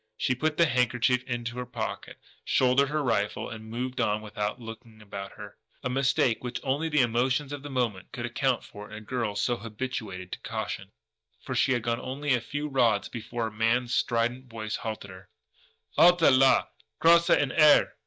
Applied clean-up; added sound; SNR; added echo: neural mask model DeepFilterNet 3.